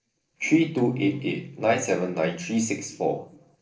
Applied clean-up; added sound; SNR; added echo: neural separator model SepFormer DNS4.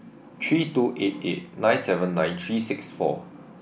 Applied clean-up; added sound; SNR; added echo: none; none; none; none.